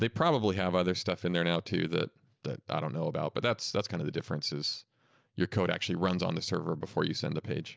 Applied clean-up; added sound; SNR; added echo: none; none; none; none.